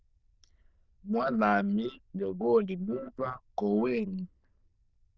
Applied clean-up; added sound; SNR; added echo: neural diffusion model UNIVERSE++.